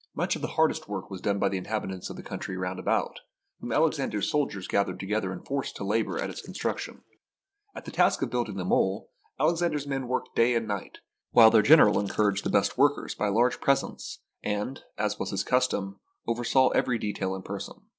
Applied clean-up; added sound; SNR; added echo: neural separator model SepFormer DNS4.